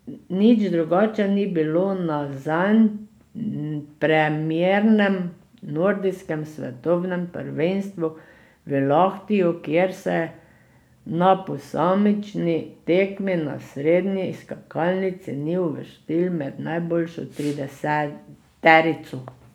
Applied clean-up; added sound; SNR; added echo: none; none; none; none.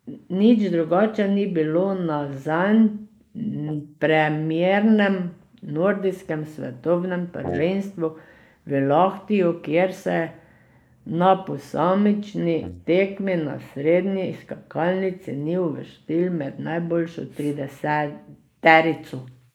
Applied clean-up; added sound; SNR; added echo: neural mask model Resemble Enhance denoiser.